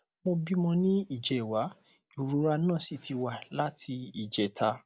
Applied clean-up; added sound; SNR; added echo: none; none; none; none.